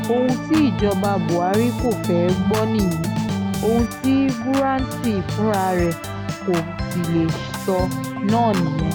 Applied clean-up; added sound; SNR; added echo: none; Organ; 4 dB; none.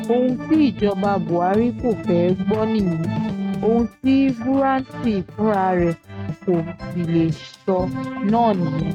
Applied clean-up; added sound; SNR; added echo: neural mask model RNNoise.